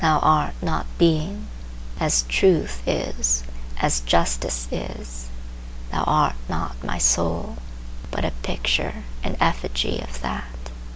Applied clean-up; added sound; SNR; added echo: none; none; none; none.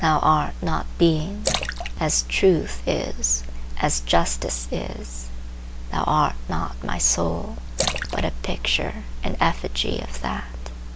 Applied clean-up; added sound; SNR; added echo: none; Splash, splatter; 9 dB; none.